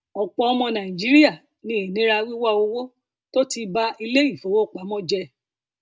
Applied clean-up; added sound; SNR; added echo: none; none; none; none.